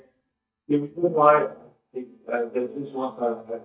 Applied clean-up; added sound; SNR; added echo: neural mask model DeepFilterNet 3.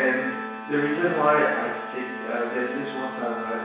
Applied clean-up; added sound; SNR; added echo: none; Organ; 8 dB; reverberation time 1.1 s.